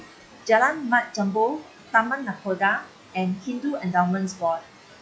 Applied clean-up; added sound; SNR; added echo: classical method log-MMSE.